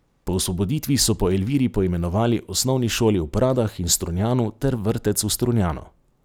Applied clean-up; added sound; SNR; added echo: none; none; none; none.